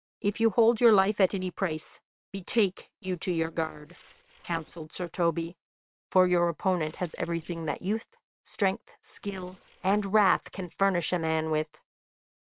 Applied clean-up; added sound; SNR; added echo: neural separator model SepFormer WHAM!.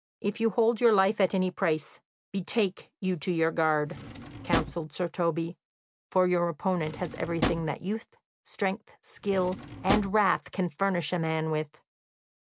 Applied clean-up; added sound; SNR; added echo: none; Drawer open or close; 6 dB; none.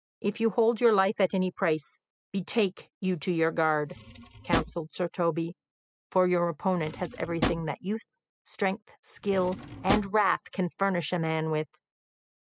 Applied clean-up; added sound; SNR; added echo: classical method spectral subtraction.